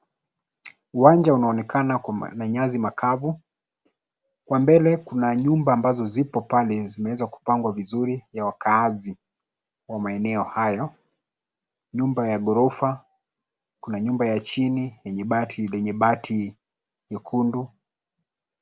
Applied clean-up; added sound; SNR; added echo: none; none; none; none.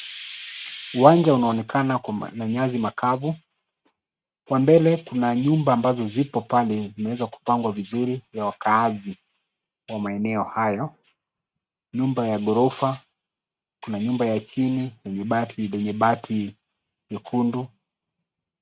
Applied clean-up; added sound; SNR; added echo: neural mask model RNNoise.